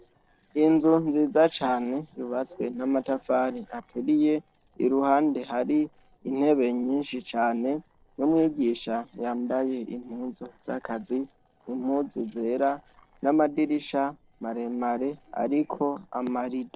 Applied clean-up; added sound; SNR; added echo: neural separator model SepFormer DNS4.